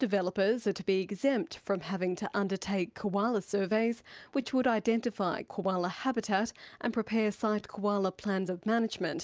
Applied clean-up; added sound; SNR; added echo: none; none; none; none.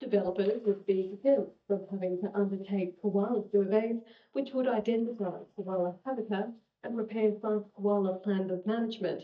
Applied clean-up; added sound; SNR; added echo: neural mask model DeepFilterNet 3.